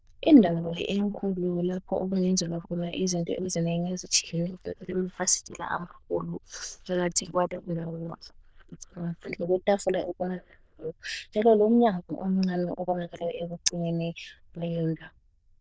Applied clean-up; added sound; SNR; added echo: neural diffusion model UNIVERSE++.